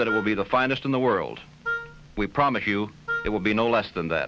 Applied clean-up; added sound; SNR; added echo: none; Wind instrument, woodwind instrument; 9 dB; none.